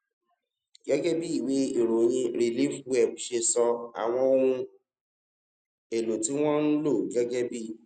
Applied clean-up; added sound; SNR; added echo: none; none; none; none.